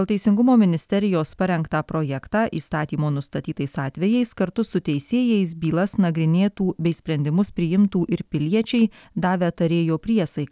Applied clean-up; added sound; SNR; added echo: none; none; none; none.